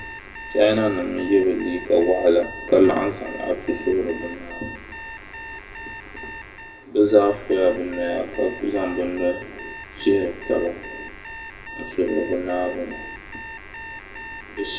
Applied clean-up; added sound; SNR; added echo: none; Alarm; 14 dB; reverberation time 0.4 s.